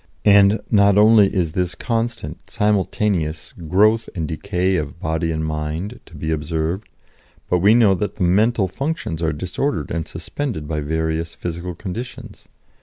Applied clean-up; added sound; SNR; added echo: none; none; none; none.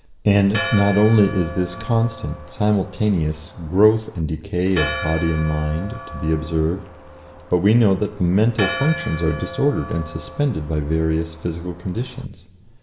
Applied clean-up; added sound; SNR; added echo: none; Church bell; 12 dB; reverberation time 2.0 s.